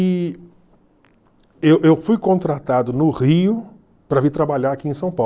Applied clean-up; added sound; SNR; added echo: none; none; none; none.